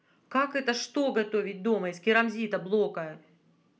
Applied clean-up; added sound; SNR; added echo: none; none; none; none.